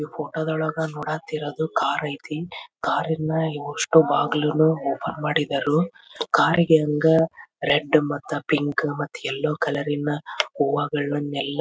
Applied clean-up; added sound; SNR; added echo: none; none; none; none.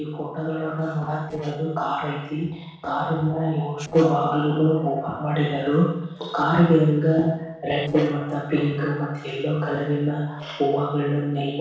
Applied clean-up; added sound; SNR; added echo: neural separator model SepFormer DNS4.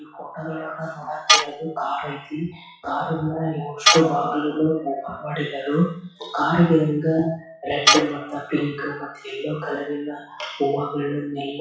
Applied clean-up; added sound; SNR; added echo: classical method WPE with log-MMSE.